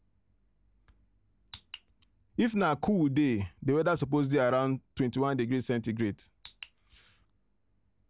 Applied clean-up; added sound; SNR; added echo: none; none; none; none.